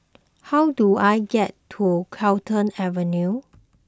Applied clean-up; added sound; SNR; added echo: none; none; none; none.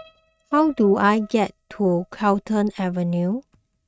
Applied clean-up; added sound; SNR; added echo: neural mask model RNNoise.